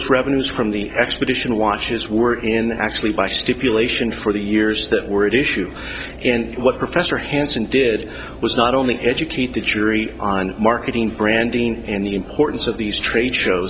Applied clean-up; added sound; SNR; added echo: none; Engine; 16 dB; none.